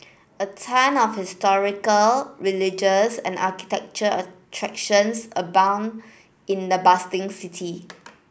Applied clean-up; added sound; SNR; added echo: none; none; none; none.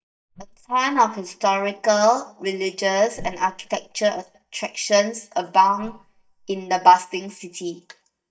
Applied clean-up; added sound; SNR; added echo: neural mask model DeepFilterNet 3.